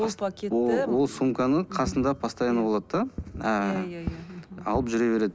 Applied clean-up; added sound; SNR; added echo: none; Fireworks; 15 dB; none.